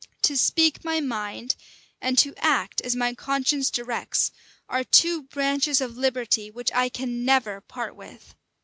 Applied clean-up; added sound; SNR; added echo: none; none; none; none.